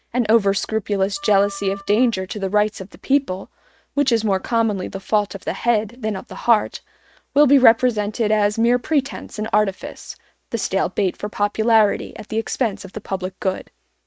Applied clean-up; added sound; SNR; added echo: neural mask model RNNoise.